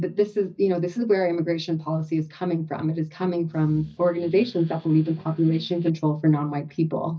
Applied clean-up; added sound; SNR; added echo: neural mask model DeepFilterNet 3.